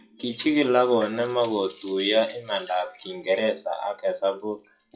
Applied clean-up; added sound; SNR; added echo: classical method WPE with log-MMSE.